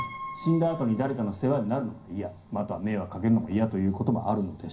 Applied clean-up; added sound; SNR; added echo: none; Piano; 18 dB; reverberation time 0.3 s.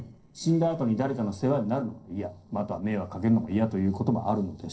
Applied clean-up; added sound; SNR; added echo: neural separator model SepFormer DNS4.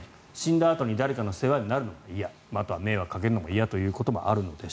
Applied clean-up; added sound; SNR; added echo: none; none; none; none.